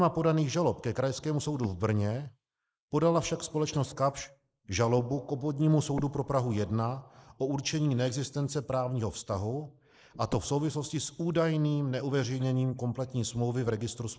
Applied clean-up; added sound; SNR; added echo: neural mask model Resemble Enhance denoiser.